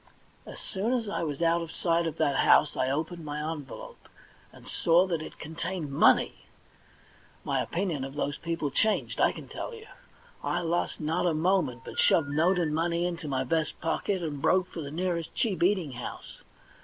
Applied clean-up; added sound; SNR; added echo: none; Telephone; 16 dB; none.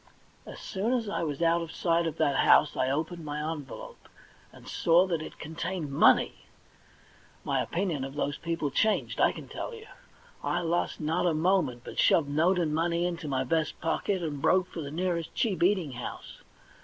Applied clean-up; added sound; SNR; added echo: none; none; none; none.